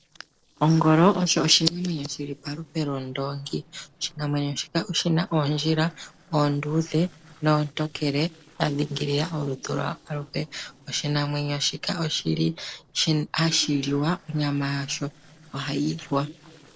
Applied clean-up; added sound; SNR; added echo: neural separator model SepFormer DNS4.